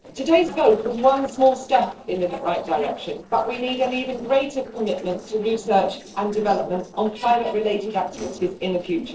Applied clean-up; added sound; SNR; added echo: neural separator model SepFormer DNS4.